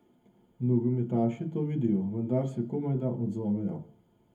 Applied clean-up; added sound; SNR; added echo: none; none; none; reverberation time 0.3 s.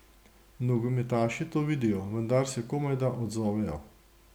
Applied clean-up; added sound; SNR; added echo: none; none; none; none.